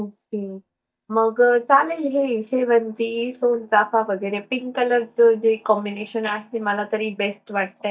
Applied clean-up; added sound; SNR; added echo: neural mask model DeepFilterNet 3.